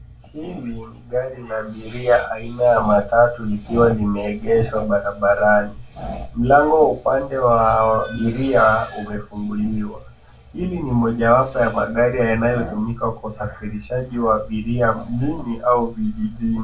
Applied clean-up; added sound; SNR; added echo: none; none; none; reverberation time 0.2 s.